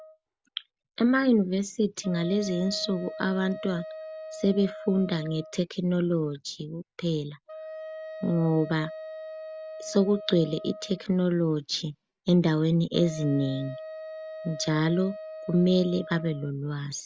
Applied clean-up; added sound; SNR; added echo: none; Wind instrument, woodwind instrument; 14 dB; none.